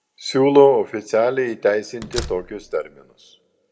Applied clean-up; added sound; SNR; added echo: none; Slam; 15 dB; reverberation time 0.8 s.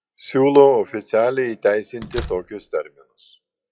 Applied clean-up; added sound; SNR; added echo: classical method WPE with log-MMSE.